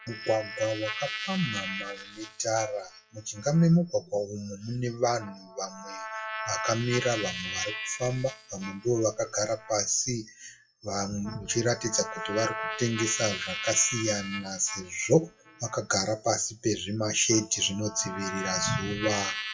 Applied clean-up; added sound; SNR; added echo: classical method WPE with log-MMSE.